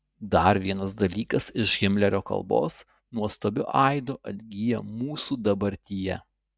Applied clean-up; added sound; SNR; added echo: none; none; none; none.